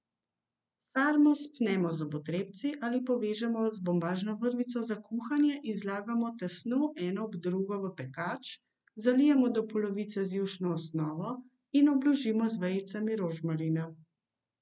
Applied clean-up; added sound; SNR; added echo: none; none; none; none.